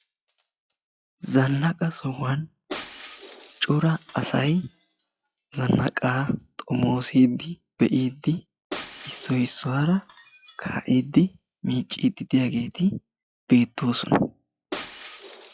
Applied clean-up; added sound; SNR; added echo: classical method log-MMSE.